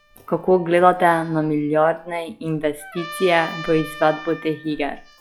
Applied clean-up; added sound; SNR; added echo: classical method log-MMSE.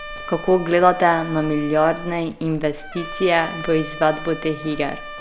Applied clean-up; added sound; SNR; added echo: none; Trumpet + Walk, footsteps; 13 dB; none.